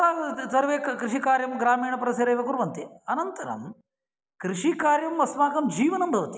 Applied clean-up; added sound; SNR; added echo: none; none; none; none.